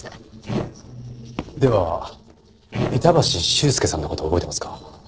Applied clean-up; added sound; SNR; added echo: neural separator model SepFormer DNS4.